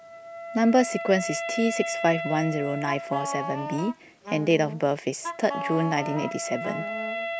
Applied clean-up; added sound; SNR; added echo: none; Wind instrument, woodwind instrument + Wind instrument, woodwind instrument; 7 dB; none.